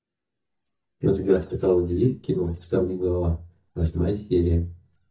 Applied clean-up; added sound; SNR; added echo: neural mask model DeepFilterNet 3.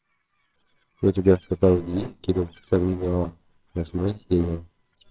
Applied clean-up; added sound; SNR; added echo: neural separator model SepFormer WHAMR!.